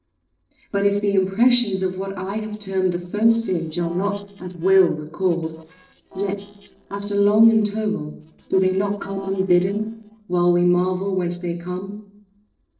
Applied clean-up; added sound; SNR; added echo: neural separator model SepFormer DNS4.